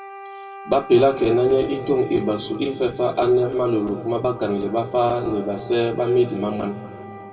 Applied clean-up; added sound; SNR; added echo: none; Wind instrument, woodwind instrument; 18 dB; reverberation time 2.4 s.